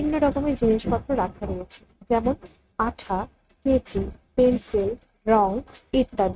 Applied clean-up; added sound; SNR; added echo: neural mask model RNNoise.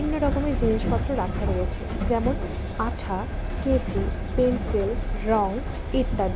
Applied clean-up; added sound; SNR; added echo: none; Train; 0 dB; none.